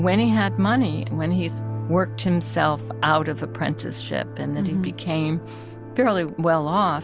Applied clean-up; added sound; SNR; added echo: none; none; none; none.